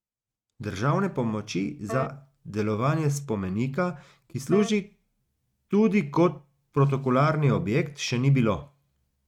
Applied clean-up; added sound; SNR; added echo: neural mask model RNNoise.